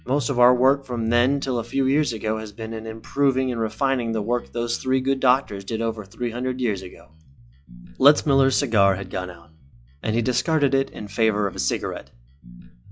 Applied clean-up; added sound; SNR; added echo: classical method log-MMSE.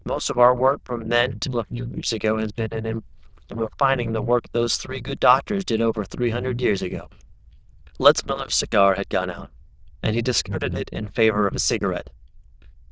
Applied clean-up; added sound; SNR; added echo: neural diffusion model UNIVERSE++.